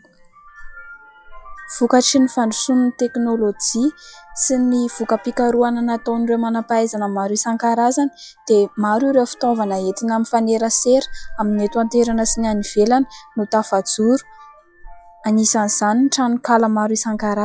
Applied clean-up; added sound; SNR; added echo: classical method log-MMSE.